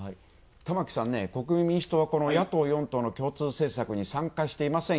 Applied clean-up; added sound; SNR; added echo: none; none; none; none.